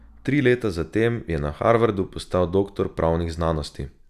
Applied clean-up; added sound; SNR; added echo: none; none; none; none.